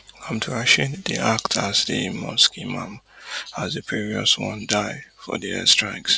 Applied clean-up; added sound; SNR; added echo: none; none; none; none.